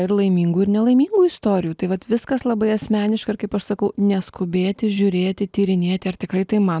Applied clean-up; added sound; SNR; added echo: none; none; none; none.